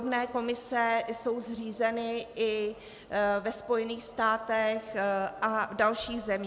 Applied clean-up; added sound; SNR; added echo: none; none; none; none.